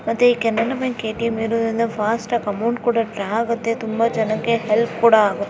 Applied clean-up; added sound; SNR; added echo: none; none; none; none.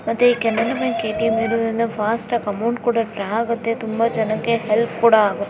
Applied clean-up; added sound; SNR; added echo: none; Chicken, rooster; 9 dB; none.